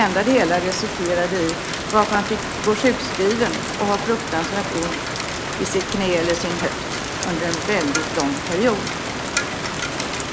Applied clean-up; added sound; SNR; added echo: none; Rain; 3 dB; none.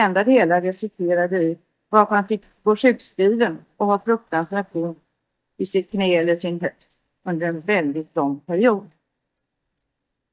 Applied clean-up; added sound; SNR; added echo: neural mask model DeepFilterNet 3.